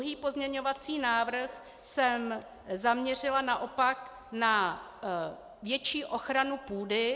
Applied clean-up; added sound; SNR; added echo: none; none; none; none.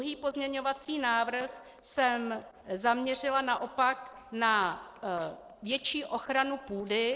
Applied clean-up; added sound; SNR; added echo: neural separator model SepFormer DNS4.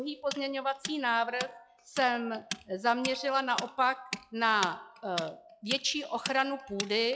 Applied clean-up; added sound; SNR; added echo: classical method log-MMSE.